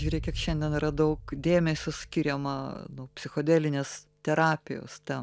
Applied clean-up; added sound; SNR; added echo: none; Boom; 13 dB; none.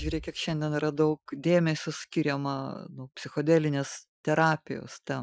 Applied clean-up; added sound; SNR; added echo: classical method Wiener filter.